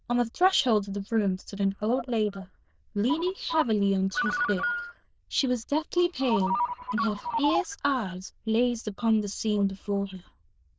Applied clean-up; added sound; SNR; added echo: neural diffusion model UNIVERSE++.